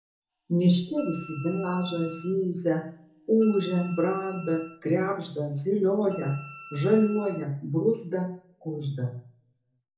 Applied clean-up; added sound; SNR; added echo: none; Wind instrument, woodwind instrument; 19 dB; reverberation time 0.6 s.